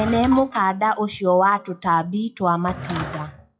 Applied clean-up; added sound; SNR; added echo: classical method WPE with log-MMSE.